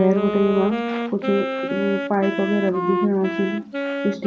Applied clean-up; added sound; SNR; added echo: none; Wind instrument, woodwind instrument; 4 dB; none.